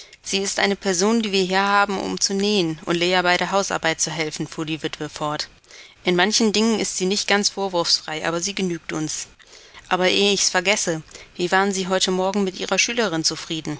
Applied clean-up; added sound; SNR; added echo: none; none; none; none.